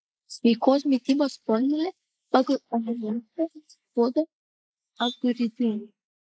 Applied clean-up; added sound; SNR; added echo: neural mask model Resemble Enhance denoiser.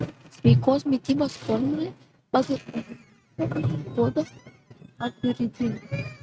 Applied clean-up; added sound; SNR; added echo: neural mask model RNNoise.